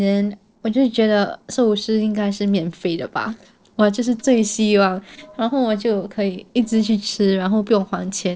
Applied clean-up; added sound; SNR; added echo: neural separator model SepFormer DNS4.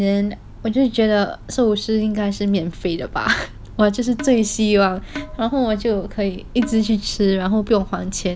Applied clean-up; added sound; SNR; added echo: none; Percussion; 15 dB; none.